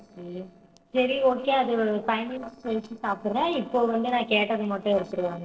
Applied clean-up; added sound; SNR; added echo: neural separator model SepFormer DNS4.